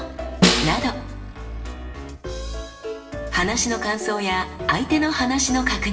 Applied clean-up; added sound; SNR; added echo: none; Snare drum; -3 dB; reverberation time 0.8 s.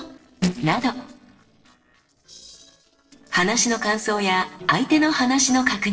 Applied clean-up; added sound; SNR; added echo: neural separator model SepFormer DNS4.